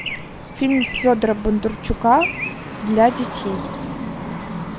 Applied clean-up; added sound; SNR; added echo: none; Traffic noise, roadway noise / Bird; 7 dB; none.